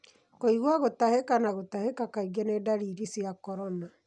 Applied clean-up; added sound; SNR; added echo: none; none; none; none.